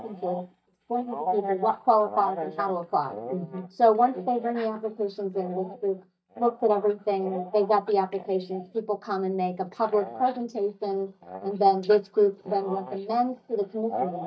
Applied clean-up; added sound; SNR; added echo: neural mask model DeepFilterNet 3.